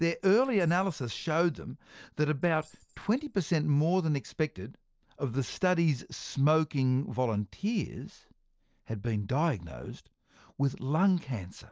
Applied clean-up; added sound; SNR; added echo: neural separator model SepFormer DNS4.